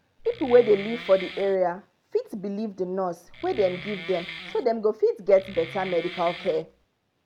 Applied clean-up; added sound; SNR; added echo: none; Wood; 14 dB; none.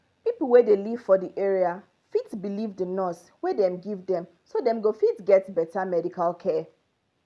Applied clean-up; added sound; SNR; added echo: none; none; none; none.